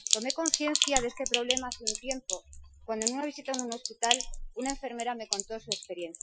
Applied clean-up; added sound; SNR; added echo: classical method Wiener filter.